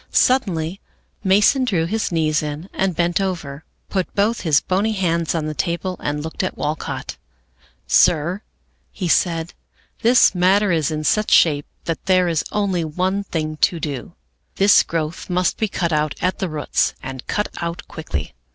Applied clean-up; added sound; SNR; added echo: none; none; none; none.